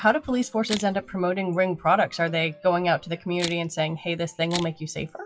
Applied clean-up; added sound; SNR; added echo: classical method WPE with log-MMSE.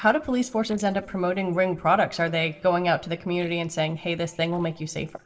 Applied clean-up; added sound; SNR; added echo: neural separator model SepFormer DNS4.